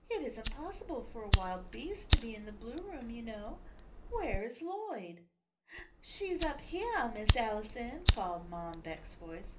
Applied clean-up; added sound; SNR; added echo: none; Fire; -5 dB; reverberation time 0.3 s.